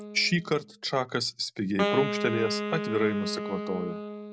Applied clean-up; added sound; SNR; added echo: none; Wind instrument, woodwind instrument; 4 dB; none.